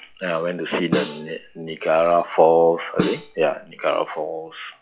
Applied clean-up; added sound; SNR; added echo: classical method log-MMSE.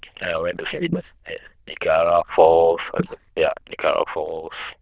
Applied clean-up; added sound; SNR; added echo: neural diffusion model UNIVERSE++.